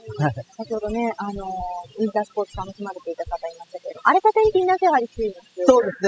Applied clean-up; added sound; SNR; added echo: classical method spectral subtraction.